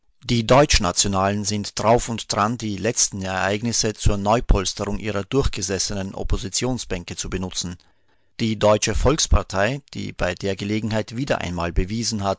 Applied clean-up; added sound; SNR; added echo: none; none; none; none.